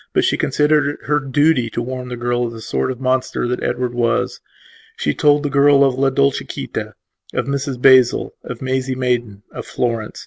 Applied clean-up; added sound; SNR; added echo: none; none; none; none.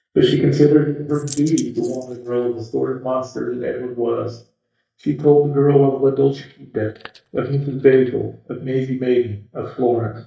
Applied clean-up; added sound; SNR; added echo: neural mask model DeepFilterNet 3.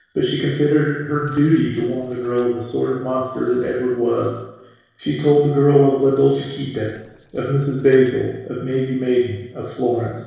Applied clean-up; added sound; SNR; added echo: neural separator model SepFormer DNS4.